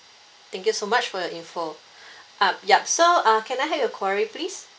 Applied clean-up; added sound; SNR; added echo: none; none; none; none.